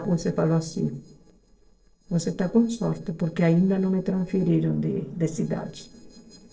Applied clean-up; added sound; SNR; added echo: neural separator model SepFormer DNS4.